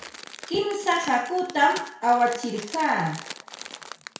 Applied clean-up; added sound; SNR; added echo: none; Crumpling, crinkling; 15 dB; reverberation time 0.6 s.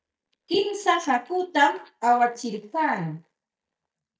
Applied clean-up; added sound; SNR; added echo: neural mask model DeepFilterNet 3.